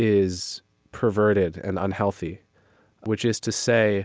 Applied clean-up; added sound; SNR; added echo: none; none; none; none.